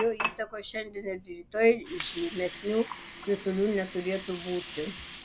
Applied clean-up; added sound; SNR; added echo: none; Water; 9 dB; none.